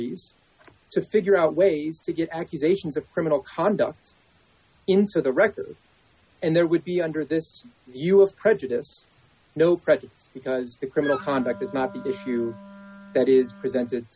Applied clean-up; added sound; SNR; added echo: none; Wind instrument, woodwind instrument; 16 dB; none.